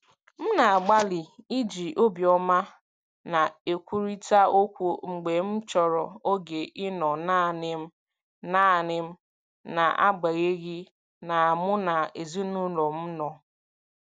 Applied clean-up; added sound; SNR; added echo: none; none; none; none.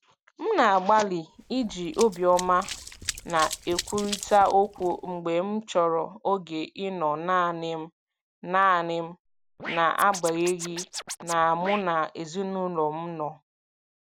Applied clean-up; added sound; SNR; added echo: none; Run + Scratching (performance technique); 12 dB; none.